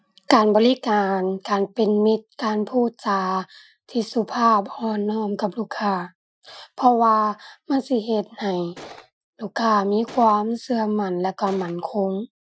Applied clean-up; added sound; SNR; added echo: classical method Wiener filter.